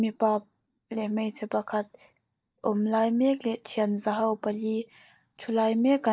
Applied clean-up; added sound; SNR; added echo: neural mask model DeepFilterNet 3.